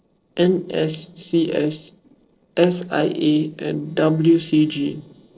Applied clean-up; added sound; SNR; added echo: neural separator model SepFormer DNS4.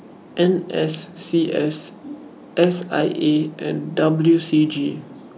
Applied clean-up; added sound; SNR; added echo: none; none; none; none.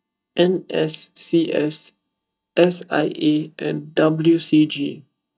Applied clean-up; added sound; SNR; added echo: neural mask model DeepFilterNet 3.